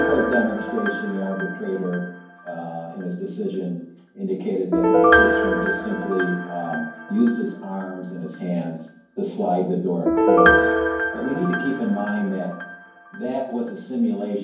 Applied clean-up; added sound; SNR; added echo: none; Piano; -2 dB; reverberation time 0.9 s.